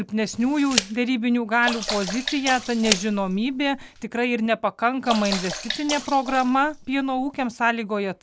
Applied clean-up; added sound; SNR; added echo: none; Tick + Sink (filling or washing) / Water / Splash, splatter; 8 dB; none.